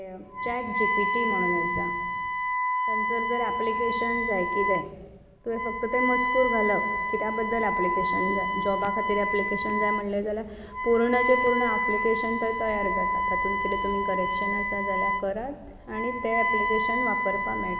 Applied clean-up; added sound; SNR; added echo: none; Wind instrument, woodwind instrument; -1 dB; none.